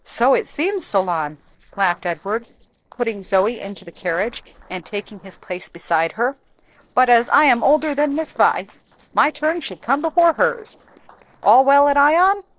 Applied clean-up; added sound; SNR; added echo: neural separator model SepFormer DNS4.